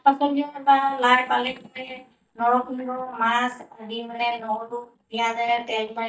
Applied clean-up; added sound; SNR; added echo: neural mask model DeepFilterNet 3.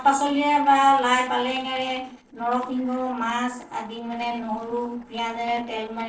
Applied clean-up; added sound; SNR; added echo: neural separator model SepFormer DNS4.